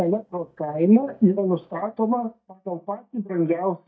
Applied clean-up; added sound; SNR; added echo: neural mask model DeepFilterNet 3.